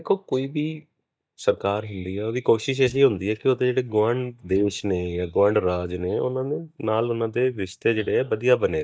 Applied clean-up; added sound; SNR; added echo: neural mask model DeepFilterNet 3.